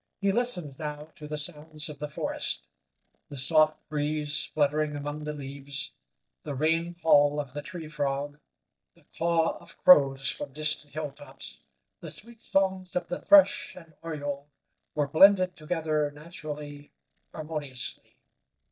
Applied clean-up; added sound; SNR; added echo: neural mask model DeepFilterNet 3.